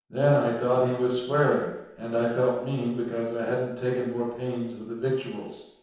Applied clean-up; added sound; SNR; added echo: none; none; none; reverberation time 0.9 s.